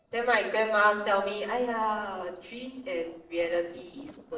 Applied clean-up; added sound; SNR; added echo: neural separator model SepFormer DNS4.